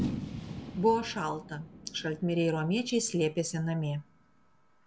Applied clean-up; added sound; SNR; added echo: none; Fireworks; 10 dB; none.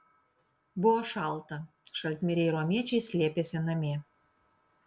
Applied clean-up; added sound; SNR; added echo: none; none; none; none.